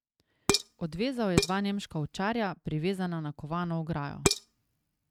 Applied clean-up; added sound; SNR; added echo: neural mask model RNNoise.